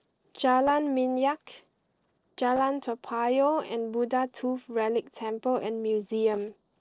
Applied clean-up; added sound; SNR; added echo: neural separator model SepFormer DNS4.